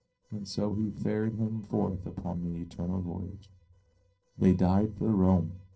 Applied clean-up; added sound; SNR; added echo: neural separator model SepFormer DNS4.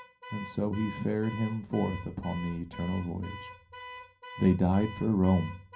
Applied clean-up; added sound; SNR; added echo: none; Alarm / Car; 16 dB; reverberation time 0.3 s.